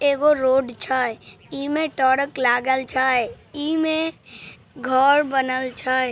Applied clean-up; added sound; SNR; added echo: none; none; none; none.